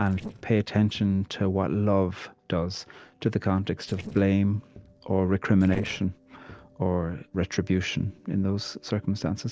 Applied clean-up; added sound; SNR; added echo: neural separator model SepFormer DNS4.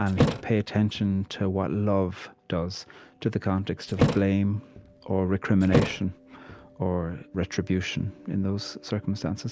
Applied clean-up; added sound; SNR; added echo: none; Thump, thud; 3 dB; none.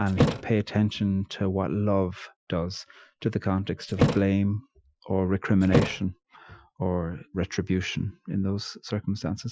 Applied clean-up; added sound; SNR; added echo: classical method Wiener filter.